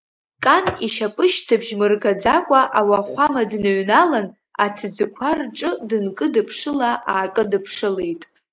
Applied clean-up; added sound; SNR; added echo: neural mask model Resemble Enhance denoiser.